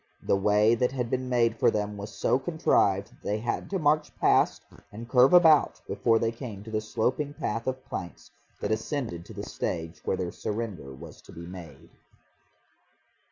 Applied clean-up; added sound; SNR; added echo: none; none; none; none.